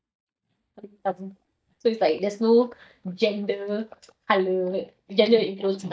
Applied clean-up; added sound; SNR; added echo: neural mask model DeepFilterNet 3.